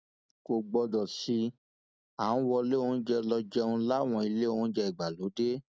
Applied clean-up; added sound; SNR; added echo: none; none; none; none.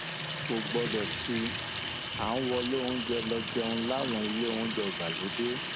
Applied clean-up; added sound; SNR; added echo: none; Sink (filling or washing) / Water tap, faucet; 0 dB; none.